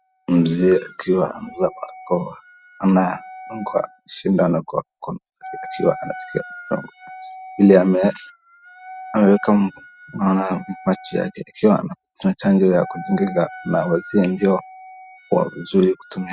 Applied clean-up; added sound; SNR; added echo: classical method spectral subtraction.